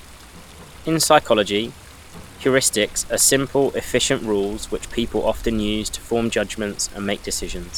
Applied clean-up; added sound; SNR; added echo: none; Water; 14 dB; none.